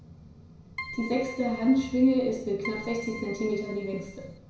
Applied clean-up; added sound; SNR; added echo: none; Keyboard (musical); 14 dB; reverberation time 0.6 s.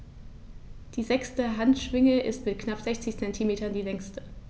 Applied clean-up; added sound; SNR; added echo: none; none; none; none.